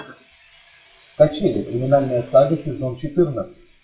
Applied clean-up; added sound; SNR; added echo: classical method WPE with log-MMSE.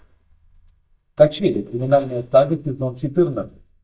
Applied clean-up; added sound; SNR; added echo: neural mask model DeepFilterNet 3.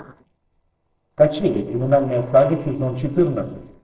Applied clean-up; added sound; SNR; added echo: neural separator model SepFormer DNS4.